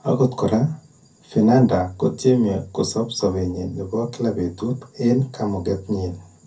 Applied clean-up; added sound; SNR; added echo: none; none; none; reverberation time 0.3 s.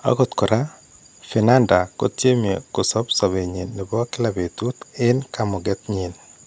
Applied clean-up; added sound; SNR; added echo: none; none; none; none.